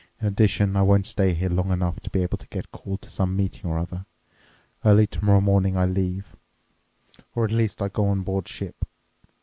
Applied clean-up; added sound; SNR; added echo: none; none; none; none.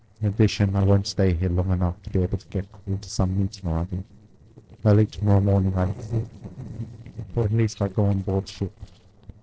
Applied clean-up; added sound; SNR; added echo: neural separator model SepFormer DNS4.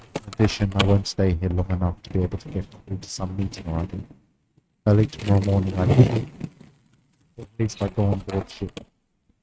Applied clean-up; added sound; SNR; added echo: neural mask model RNNoise.